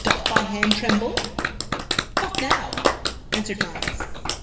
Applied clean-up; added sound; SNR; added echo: none; Clapping; -4 dB; reverberation time 2.8 s.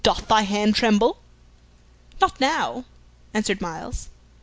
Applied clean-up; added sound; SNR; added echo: none; none; none; none.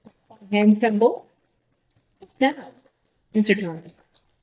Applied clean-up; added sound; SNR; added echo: neural mask model DeepFilterNet 3.